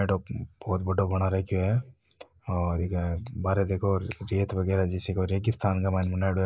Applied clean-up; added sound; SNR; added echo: neural mask model Resemble Enhance denoiser.